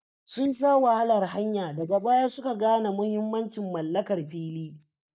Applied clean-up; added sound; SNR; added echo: neural mask model DeepFilterNet 3.